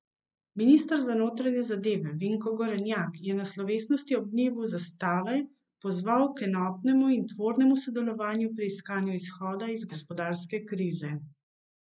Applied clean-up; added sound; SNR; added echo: neural mask model Resemble Enhance denoiser.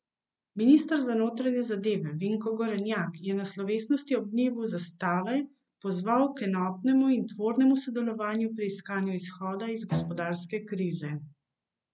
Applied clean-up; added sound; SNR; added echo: none; Bowed string instrument; 8 dB; none.